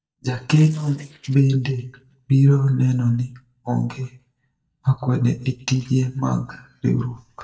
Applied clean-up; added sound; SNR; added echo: neural mask model DeepFilterNet 3.